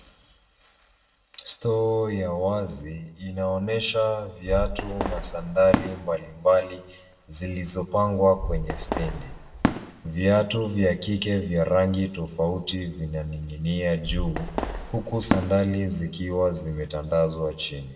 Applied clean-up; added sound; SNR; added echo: none; Fireworks; 6 dB; reverberation time 0.7 s.